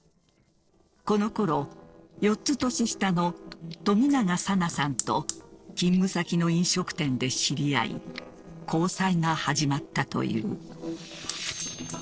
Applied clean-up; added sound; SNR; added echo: neural separator model SepFormer DNS4.